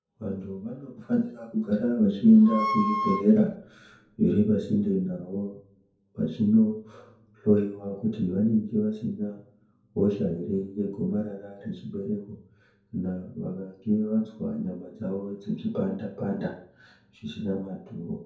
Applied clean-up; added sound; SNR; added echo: none; Wind instrument, woodwind instrument; 4 dB; reverberation time 0.6 s.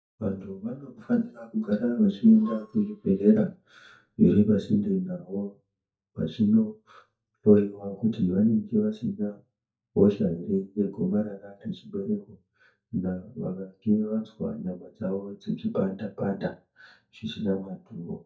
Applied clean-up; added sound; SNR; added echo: neural mask model DeepFilterNet 3.